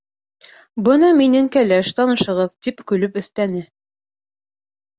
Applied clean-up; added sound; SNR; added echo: none; none; none; none.